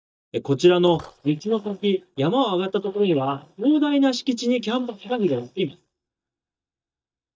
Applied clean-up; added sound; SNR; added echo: neural mask model DeepFilterNet 3.